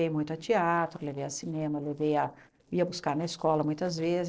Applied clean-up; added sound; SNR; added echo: neural separator model SepFormer DNS4.